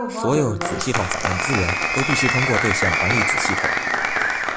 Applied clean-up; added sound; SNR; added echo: none; Applause; -3 dB; none.